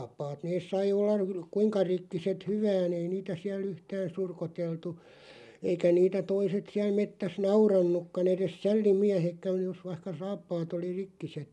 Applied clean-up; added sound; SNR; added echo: none; none; none; none.